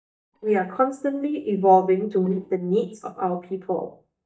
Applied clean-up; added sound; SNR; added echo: neural mask model DeepFilterNet 3.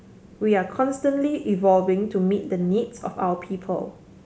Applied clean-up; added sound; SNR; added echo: none; none; none; none.